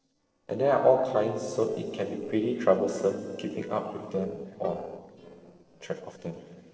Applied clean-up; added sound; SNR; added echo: neural separator model SepFormer DNS4.